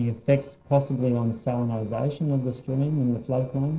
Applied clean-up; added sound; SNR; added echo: neural separator model SepFormer DNS4.